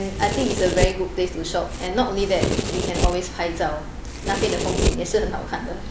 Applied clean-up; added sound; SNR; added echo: none; Domestic sounds, home sounds; 1 dB; none.